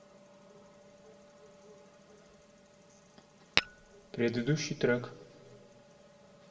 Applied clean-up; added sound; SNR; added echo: none; Tap / Glass; -5 dB; reverberation time 1.1 s.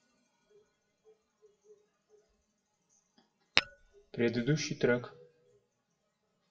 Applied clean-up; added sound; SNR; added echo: classical method WPE with log-MMSE.